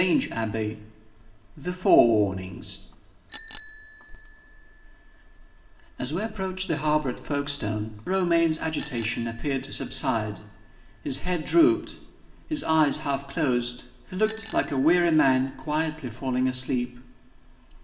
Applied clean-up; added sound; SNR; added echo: none; Bicycle bell; 12 dB; reverberation time 1.0 s.